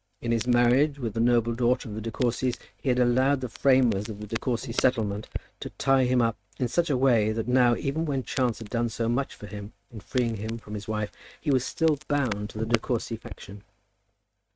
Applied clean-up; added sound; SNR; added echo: neural mask model RNNoise.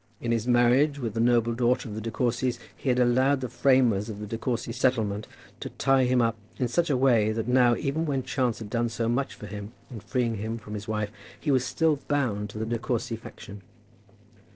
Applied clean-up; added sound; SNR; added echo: neural separator model SepFormer DNS4.